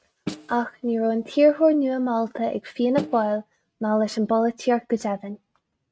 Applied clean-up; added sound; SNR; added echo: neural mask model RNNoise.